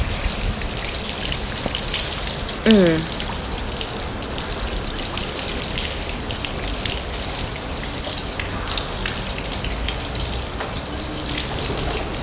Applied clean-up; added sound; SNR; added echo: none; Bird; -1 dB; none.